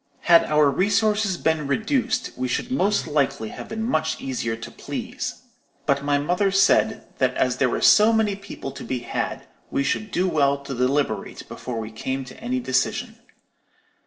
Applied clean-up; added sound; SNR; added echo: neural separator model SepFormer DNS4.